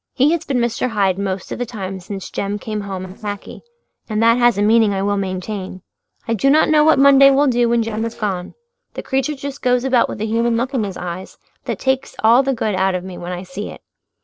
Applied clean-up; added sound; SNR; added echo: neural separator model SepFormer DNS4.